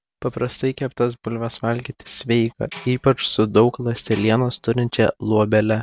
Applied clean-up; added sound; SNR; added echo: none; Tambourine; 12 dB; none.